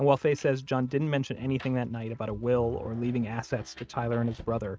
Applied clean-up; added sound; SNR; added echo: neural mask model RNNoise.